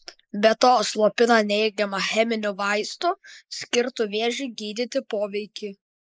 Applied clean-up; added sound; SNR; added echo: neural mask model Resemble Enhance denoiser.